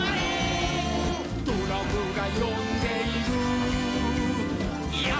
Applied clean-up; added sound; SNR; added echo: none; none; none; none.